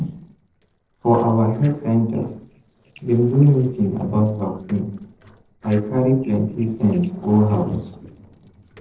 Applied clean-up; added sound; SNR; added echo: neural separator model SepFormer DNS4.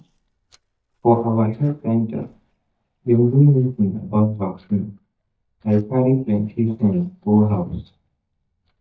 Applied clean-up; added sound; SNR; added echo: neural mask model DeepFilterNet 3.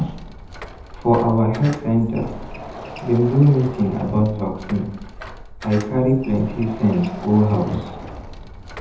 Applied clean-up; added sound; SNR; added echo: none; Door; 14 dB; reverberation time 0.8 s.